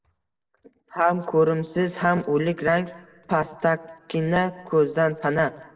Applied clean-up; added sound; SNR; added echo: neural separator model SepFormer DNS4.